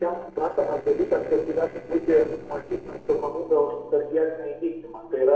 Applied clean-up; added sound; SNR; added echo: neural separator model SepFormer DNS4.